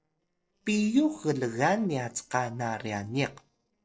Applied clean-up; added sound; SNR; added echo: neural separator model SepFormer DNS4.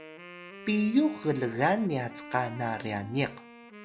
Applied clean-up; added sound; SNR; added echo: none; Wind instrument, woodwind instrument; 17 dB; none.